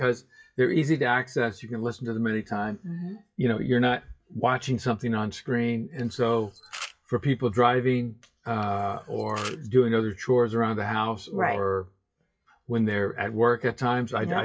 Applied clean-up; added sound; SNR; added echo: classical method WPE with log-MMSE.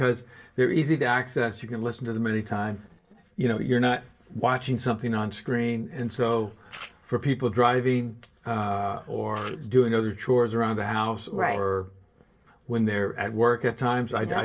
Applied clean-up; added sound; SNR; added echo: neural separator model SepFormer DNS4.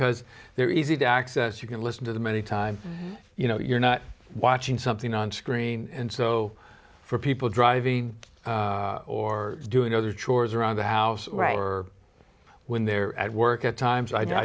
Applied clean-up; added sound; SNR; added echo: none; none; none; none.